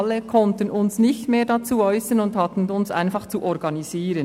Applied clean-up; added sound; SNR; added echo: none; none; none; none.